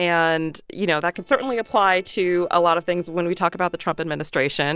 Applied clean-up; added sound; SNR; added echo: neural separator model SepFormer DNS4.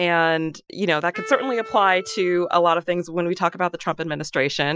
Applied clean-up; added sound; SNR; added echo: classical method Wiener filter.